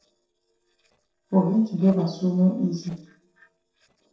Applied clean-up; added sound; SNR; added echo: neural separator model SepFormer DNS4.